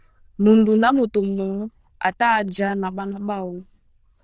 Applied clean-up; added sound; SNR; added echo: neural diffusion model UNIVERSE++.